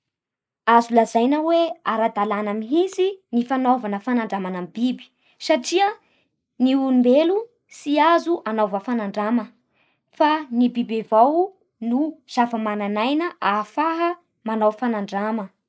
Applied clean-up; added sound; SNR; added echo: neural mask model Resemble Enhance denoiser.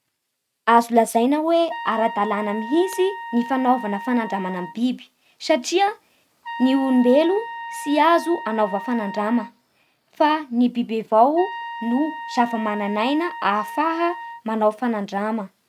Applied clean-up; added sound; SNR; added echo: none; Trumpet; 12 dB; none.